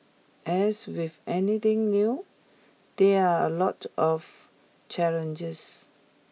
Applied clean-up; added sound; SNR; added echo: none; none; none; none.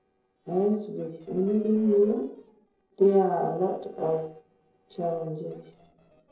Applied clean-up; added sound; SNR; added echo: neural separator model SepFormer DNS4.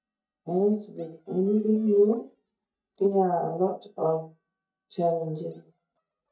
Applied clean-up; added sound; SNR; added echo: neural mask model DeepFilterNet 3.